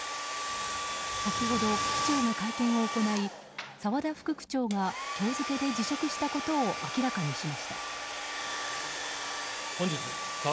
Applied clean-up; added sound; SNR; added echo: none; Domestic sounds, home sounds; 2 dB; none.